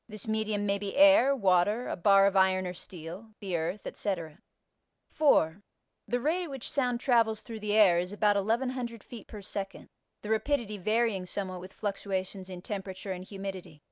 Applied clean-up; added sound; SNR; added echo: none; none; none; none.